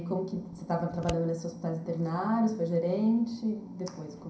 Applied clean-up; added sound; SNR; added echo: none; Scissors; 13 dB; reverberation time 0.5 s.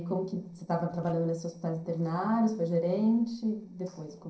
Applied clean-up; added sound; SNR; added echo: neural separator model SepFormer DNS4.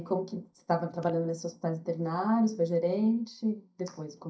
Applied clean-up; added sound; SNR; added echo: neural mask model DeepFilterNet 3.